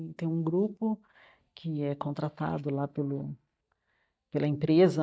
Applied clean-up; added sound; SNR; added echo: neural mask model DeepFilterNet 3.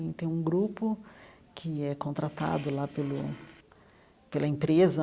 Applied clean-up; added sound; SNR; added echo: none; Fart; 20 dB; none.